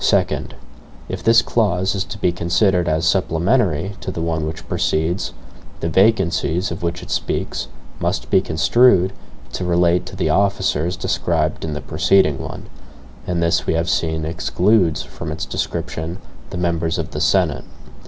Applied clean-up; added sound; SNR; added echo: none; none; none; none.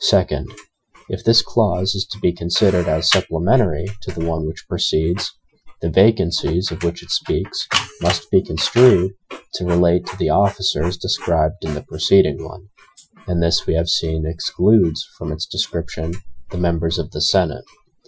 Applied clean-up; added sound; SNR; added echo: classical method Wiener filter.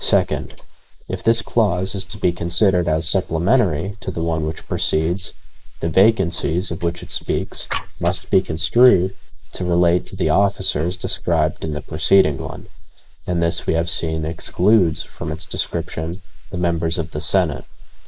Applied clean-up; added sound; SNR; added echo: neural mask model Resemble Enhance denoiser.